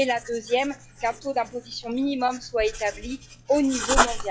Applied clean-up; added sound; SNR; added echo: classical method log-MMSE.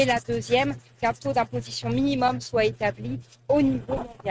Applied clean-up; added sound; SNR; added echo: neural mask model RNNoise.